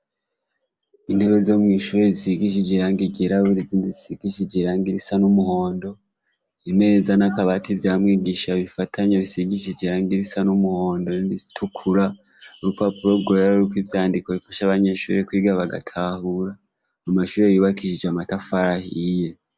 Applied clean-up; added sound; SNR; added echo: none; none; none; none.